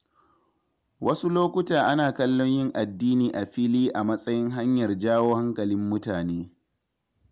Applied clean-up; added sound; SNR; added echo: none; none; none; none.